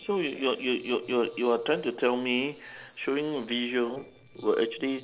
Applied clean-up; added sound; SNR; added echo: neural separator model SepFormer DNS4.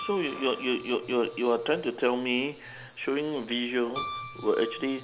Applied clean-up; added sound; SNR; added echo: none; Keyboard (musical); 14 dB; none.